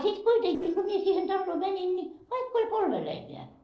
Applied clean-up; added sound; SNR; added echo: neural separator model SepFormer DNS4.